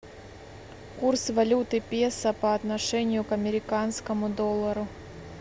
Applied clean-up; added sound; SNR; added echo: none; none; none; none.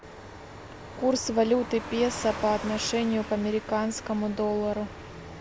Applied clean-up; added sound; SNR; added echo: none; Car passing by / Truck; 14 dB; none.